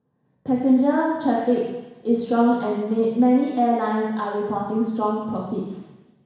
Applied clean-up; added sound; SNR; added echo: none; none; none; reverberation time 1.1 s.